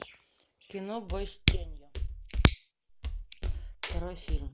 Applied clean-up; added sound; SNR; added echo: none; Walk, footsteps; 2 dB; none.